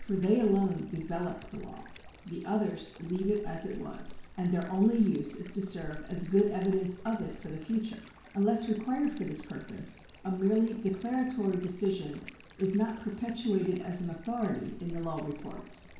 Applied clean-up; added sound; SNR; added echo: none; Stream; 15 dB; reverberation time 0.6 s.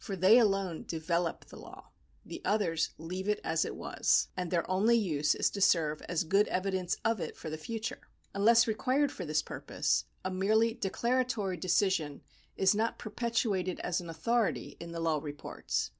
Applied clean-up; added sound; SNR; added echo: none; none; none; none.